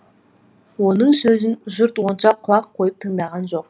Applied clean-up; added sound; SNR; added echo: none; none; none; none.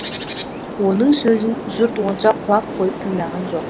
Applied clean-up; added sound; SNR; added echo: none; Bird; 9 dB; none.